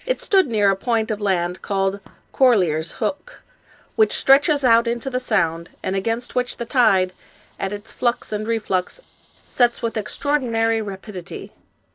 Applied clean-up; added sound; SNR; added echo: neural separator model SepFormer DNS4.